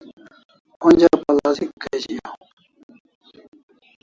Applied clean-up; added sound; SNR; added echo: none; none; none; none.